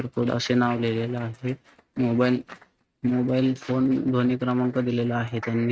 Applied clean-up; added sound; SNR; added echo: neural mask model RNNoise.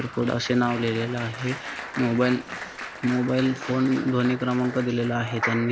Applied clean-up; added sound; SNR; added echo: none; Applause; 13 dB; none.